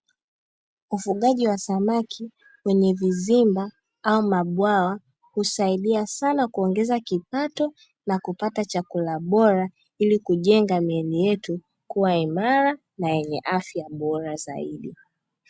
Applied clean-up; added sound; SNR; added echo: none; none; none; none.